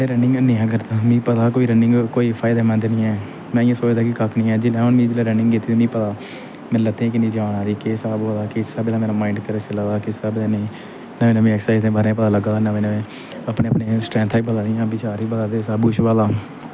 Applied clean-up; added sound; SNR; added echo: none; none; none; none.